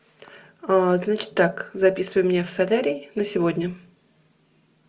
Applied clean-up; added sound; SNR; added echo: none; none; none; none.